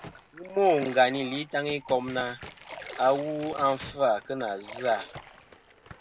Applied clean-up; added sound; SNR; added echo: none; Splash, splatter + Crack; 16 dB; none.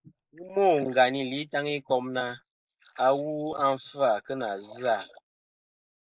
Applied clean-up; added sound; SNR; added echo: neural mask model Resemble Enhance denoiser.